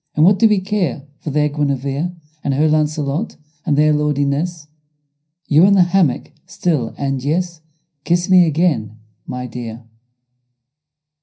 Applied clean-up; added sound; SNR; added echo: none; none; none; reverberation time 0.4 s.